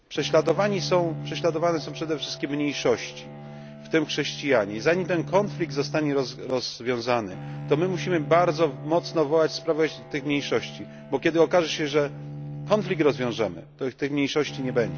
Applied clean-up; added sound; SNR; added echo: none; Bowed string instrument; 12 dB; none.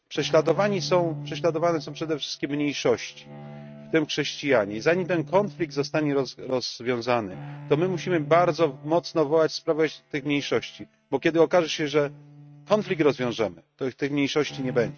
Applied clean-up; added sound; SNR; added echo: neural mask model RNNoise.